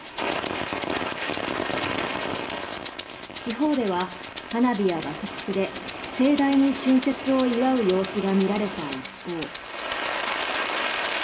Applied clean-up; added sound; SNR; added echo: none; Rattle (instrument); 1 dB; reverberation time 0.8 s.